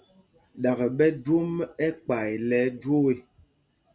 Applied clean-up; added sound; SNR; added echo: none; none; none; none.